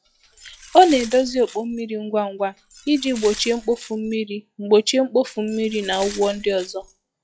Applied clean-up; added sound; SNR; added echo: classical method log-MMSE.